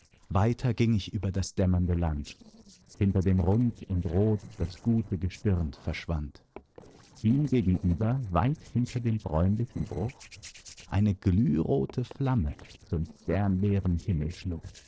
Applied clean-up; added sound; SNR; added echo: neural separator model SepFormer DNS4.